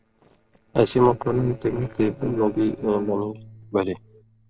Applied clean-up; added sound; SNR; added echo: neural separator model SepFormer DNS4.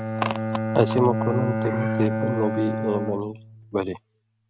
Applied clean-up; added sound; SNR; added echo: neural mask model RNNoise.